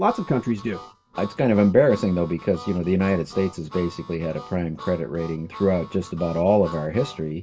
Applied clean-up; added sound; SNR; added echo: none; Harmonica; 18 dB; reverberation time 0.2 s.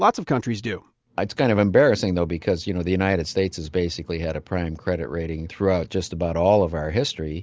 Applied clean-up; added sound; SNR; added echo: none; none; none; none.